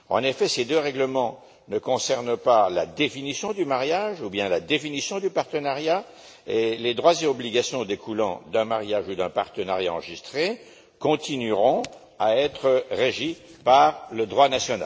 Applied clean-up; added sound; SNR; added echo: none; none; none; none.